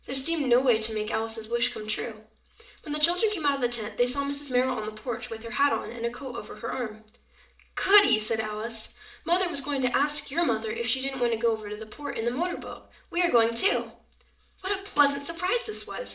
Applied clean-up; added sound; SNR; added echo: neural separator model SepFormer DNS4.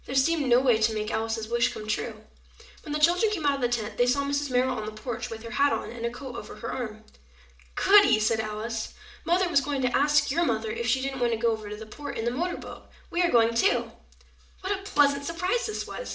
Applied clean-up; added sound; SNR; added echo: none; Snare drum; 19 dB; reverberation time 0.4 s.